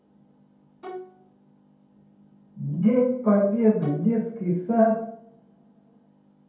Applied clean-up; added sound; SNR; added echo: none; Bowed string instrument; 17 dB; reverberation time 0.7 s.